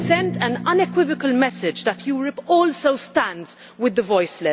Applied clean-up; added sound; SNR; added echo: none; Drum; 13 dB; none.